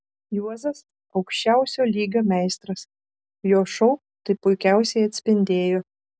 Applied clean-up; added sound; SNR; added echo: none; none; none; none.